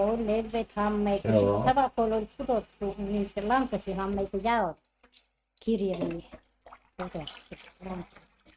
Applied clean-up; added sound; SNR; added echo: neural mask model RNNoise.